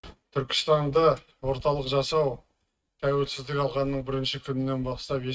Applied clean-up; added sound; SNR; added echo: neural mask model RNNoise.